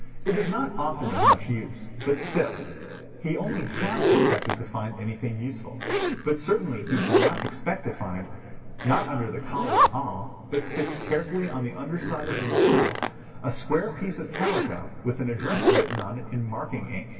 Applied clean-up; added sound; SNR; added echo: none; Zipper (clothing); -1 dB; reverberation time 2.4 s.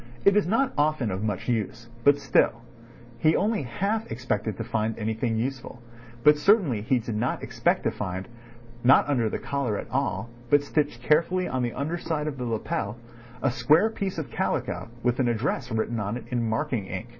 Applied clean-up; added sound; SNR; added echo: none; none; none; none.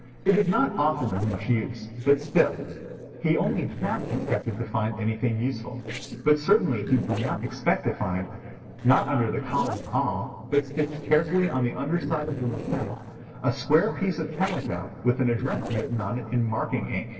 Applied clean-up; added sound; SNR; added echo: neural separator model SepFormer DNS4.